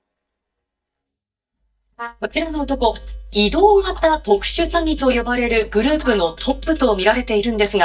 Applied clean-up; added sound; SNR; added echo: neural mask model DeepFilterNet 3.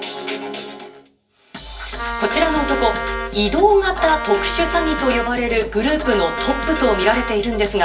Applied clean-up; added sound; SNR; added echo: none; Wind instrument, woodwind instrument; 8 dB; reverberation time 0.3 s.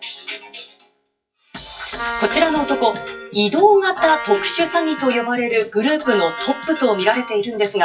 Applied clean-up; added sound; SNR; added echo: classical method WPE with log-MMSE.